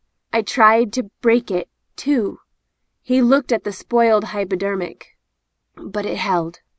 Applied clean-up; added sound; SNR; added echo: none; none; none; none.